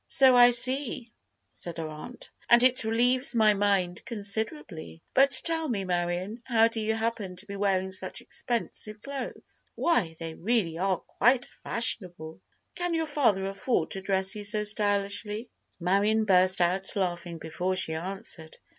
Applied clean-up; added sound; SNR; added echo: none; none; none; none.